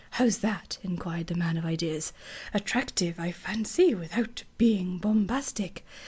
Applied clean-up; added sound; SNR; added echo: none; none; none; none.